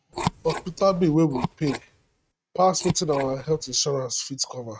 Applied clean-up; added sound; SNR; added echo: neural mask model RNNoise.